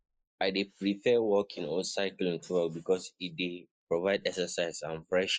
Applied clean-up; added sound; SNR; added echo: neural mask model Resemble Enhance denoiser.